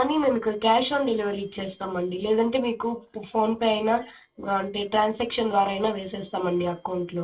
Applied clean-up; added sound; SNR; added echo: neural separator model SepFormer DNS4.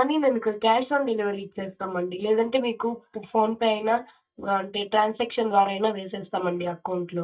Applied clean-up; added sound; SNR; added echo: neural mask model DeepFilterNet 3.